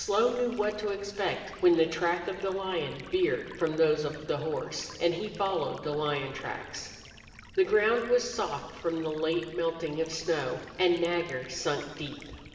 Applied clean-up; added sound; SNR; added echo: none; Stream; 20 dB; reverberation time 2.2 s.